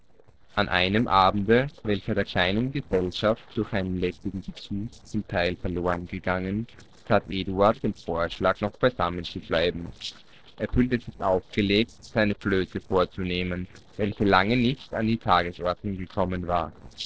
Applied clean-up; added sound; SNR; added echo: neural separator model SepFormer DNS4.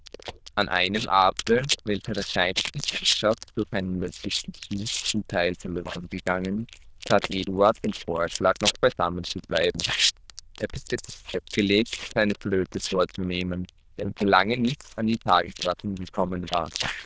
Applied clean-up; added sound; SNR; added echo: neural diffusion model UNIVERSE++.